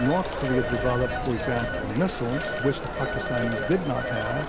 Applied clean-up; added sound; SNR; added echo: none; Telephone; 2 dB; none.